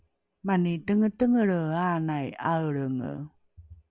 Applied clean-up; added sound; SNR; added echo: none; none; none; none.